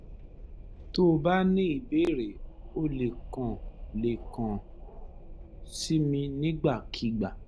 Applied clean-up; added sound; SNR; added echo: none; Wind; 13 dB; none.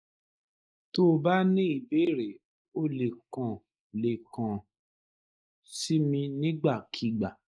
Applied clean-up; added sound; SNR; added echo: neural mask model Resemble Enhance denoiser.